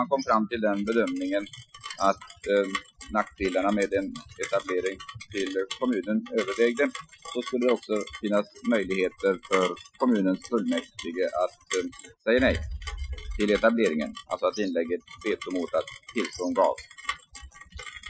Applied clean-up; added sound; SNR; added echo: classical method Wiener filter.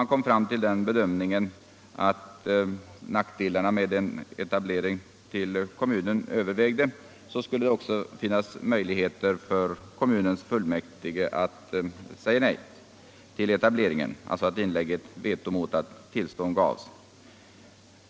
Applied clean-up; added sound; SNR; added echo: none; none; none; none.